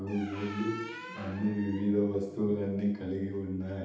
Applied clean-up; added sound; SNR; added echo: none; Squeak; 15 dB; reverberation time 0.8 s.